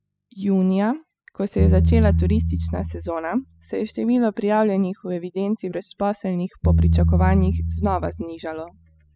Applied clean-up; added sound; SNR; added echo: classical method spectral subtraction.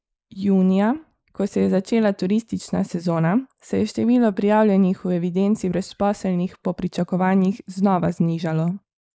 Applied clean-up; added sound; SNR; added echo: neural mask model Resemble Enhance denoiser.